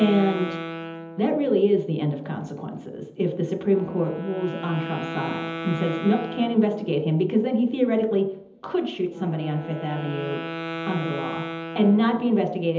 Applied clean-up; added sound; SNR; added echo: none; Wind instrument, woodwind instrument; 11 dB; reverberation time 1.2 s.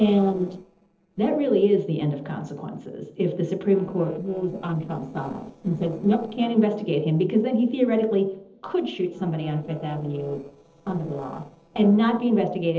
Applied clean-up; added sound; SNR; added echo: neural separator model SepFormer DNS4.